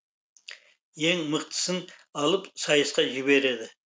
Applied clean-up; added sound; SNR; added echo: none; none; none; none.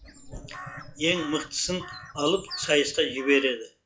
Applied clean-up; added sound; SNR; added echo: classical method log-MMSE.